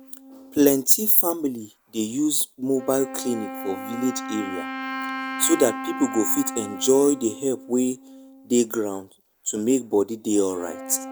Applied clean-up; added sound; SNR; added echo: none; Wind instrument, woodwind instrument; 12 dB; none.